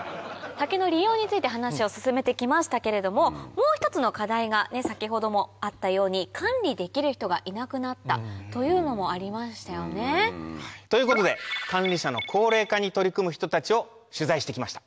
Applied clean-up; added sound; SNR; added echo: none; none; none; none.